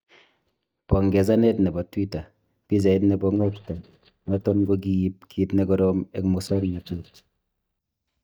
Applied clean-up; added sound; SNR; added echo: neural mask model DeepFilterNet 3.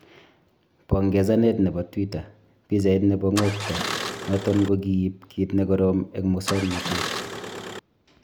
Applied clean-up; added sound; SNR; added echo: none; Engine starting; 7 dB; none.